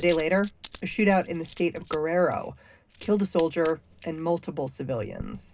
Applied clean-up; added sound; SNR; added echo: none; Coin (dropping); 14 dB; reverberation time 0.2 s.